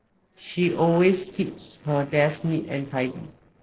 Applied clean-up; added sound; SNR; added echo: neural separator model SepFormer DNS4.